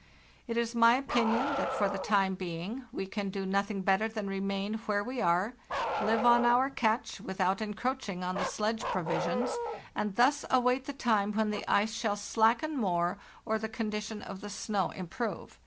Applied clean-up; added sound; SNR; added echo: none; Bark; 9 dB; none.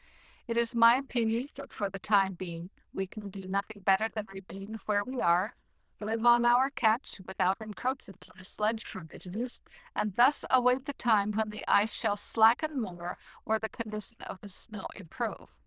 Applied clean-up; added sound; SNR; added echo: neural diffusion model UNIVERSE++.